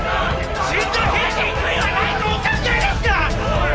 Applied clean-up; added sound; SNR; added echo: none; Bass drum / Drum kit; 12 dB; none.